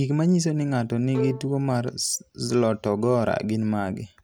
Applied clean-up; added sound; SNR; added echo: none; Bowed string instrument; 11 dB; none.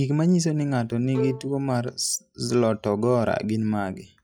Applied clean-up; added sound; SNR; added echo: classical method log-MMSE.